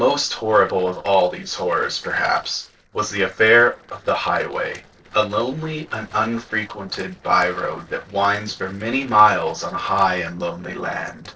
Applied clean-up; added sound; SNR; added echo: neural separator model SepFormer DNS4.